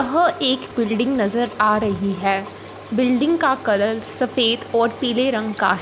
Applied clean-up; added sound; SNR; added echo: none; Engine; 17 dB; none.